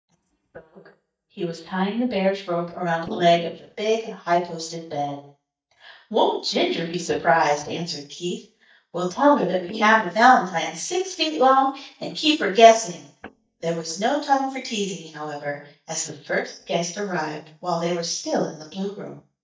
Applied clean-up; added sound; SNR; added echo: neural mask model DeepFilterNet 3.